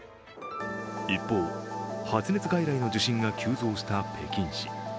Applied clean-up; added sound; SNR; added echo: none; none; none; none.